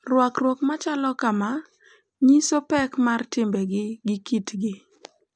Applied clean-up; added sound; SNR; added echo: none; none; none; none.